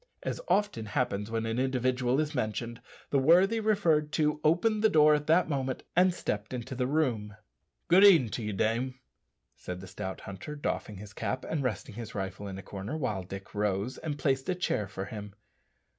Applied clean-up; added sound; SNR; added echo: none; none; none; none.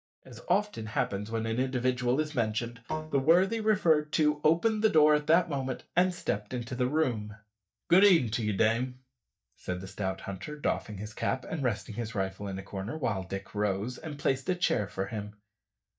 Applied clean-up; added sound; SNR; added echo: neural mask model DeepFilterNet 3.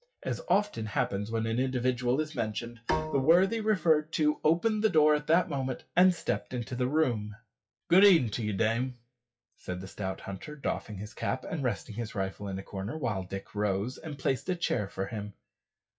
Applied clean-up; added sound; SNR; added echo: classical method WPE with log-MMSE.